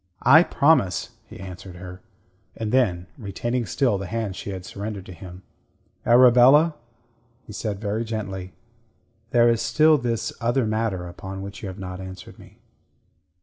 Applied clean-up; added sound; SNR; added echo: none; none; none; none.